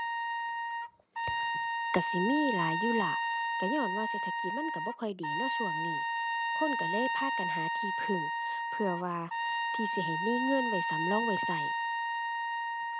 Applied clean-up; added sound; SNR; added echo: none; Trumpet; -3 dB; none.